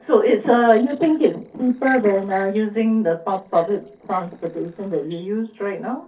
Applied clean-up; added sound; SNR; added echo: neural separator model SepFormer DNS4.